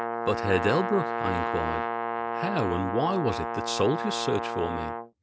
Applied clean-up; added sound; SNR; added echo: none; Brass instrument; 2 dB; none.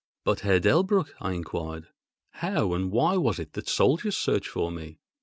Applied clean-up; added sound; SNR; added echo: none; none; none; none.